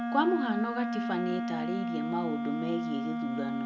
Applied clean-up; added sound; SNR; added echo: none; Wind instrument, woodwind instrument; 0 dB; none.